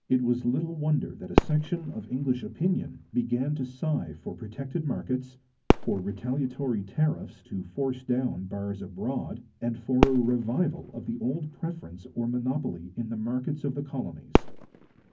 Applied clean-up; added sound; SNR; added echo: none; Fireworks; 4 dB; reverberation time 0.3 s.